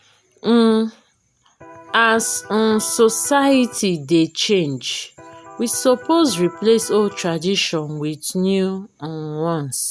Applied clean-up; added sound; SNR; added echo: none; Electric guitar; 19 dB; none.